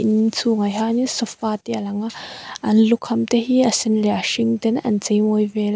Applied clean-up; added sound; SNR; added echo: none; none; none; none.